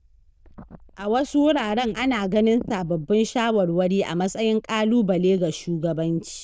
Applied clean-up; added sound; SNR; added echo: neural diffusion model UNIVERSE++.